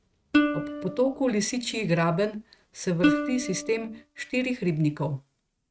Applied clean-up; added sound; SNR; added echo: neural mask model RNNoise.